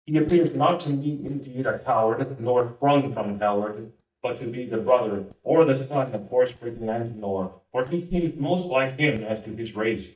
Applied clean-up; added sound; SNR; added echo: neural mask model DeepFilterNet 3.